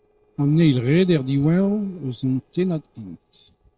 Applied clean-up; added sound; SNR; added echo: neural separator model SepFormer DNS4.